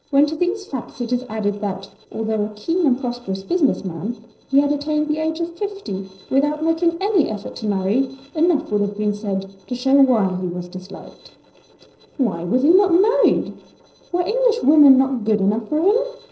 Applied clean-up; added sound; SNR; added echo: neural separator model SepFormer DNS4.